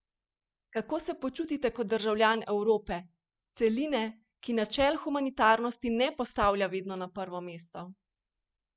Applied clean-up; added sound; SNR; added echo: none; none; none; none.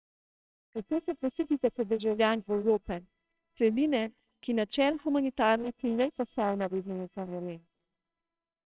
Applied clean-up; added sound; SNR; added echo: neural separator model SepFormer WHAMR!.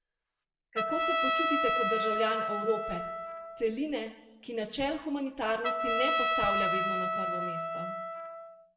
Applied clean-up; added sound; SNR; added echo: none; Trumpet; -2 dB; reverberation time 0.8 s.